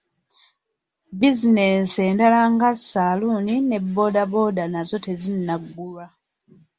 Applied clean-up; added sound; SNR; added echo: none; none; none; none.